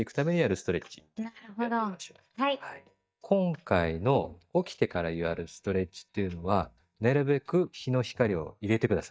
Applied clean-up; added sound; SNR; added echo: neural mask model DeepFilterNet 3.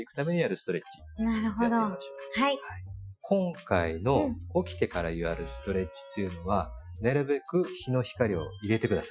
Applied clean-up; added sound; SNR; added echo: classical method Wiener filter.